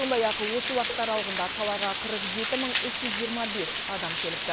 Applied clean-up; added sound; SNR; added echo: none; Water; -4 dB; none.